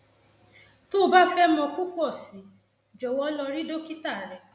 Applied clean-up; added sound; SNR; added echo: none; none; none; none.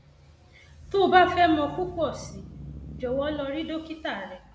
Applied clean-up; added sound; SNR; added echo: none; Engine starting / Accelerating, revving, vroom / Motor vehicle (road); 16 dB; none.